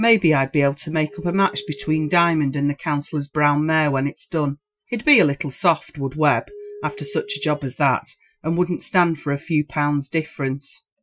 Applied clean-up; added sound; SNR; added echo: classical method Wiener filter.